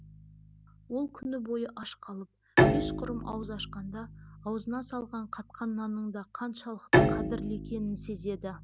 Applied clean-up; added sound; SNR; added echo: none; Bowed string instrument; -5 dB; none.